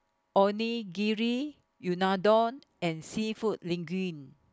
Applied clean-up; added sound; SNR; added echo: none; none; none; none.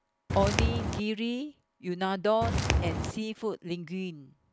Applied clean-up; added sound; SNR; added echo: none; Walk, footsteps; -4 dB; none.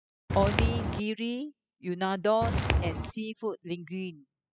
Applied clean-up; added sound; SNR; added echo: classical method spectral subtraction.